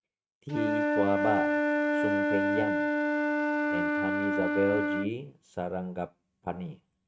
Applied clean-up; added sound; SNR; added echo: neural mask model RNNoise.